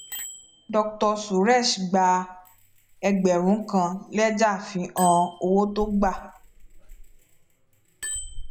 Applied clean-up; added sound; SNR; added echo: none; Bicycle bell; 15 dB; none.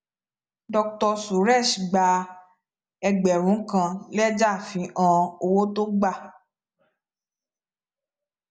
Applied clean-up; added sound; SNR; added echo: none; none; none; none.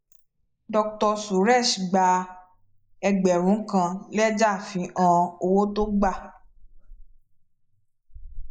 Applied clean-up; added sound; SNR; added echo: neural mask model Resemble Enhance denoiser.